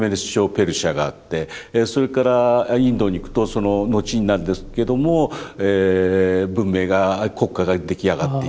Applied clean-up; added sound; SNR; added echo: none; Engine; 16 dB; none.